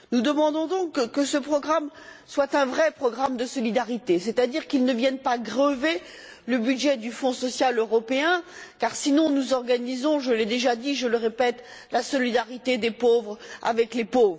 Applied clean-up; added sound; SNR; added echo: none; none; none; none.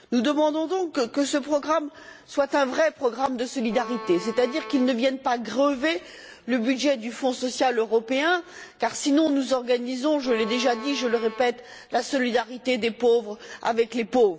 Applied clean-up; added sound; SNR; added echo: none; Bowed string instrument; 12 dB; none.